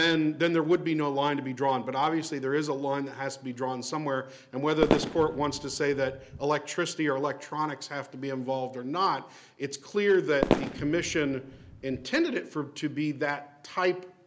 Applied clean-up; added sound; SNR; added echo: none; Fireworks; 3 dB; none.